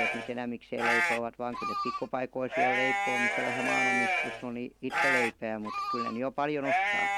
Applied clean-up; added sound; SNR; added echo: none; Livestock, farm animals, working animals; -4 dB; none.